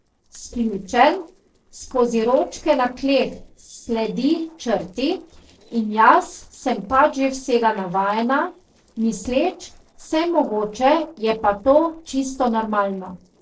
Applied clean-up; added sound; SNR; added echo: neural separator model SepFormer DNS4.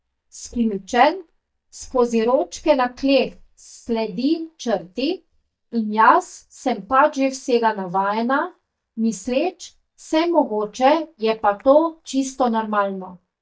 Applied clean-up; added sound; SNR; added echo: neural mask model DeepFilterNet 3.